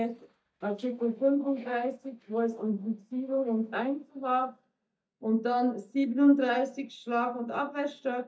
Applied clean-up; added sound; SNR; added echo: neural mask model DeepFilterNet 3.